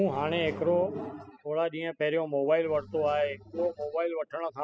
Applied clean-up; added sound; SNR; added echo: classical method spectral subtraction.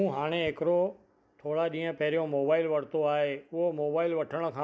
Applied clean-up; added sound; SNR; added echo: none; none; none; none.